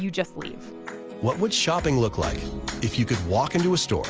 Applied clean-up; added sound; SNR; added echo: none; none; none; none.